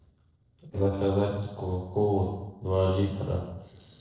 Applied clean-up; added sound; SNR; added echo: neural separator model SepFormer DNS4.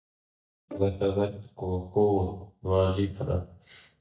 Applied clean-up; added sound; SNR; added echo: neural mask model DeepFilterNet 3.